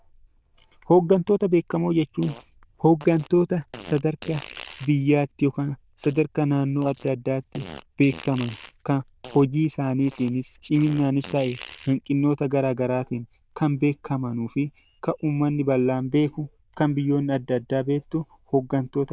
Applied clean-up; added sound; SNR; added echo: neural diffusion model UNIVERSE++.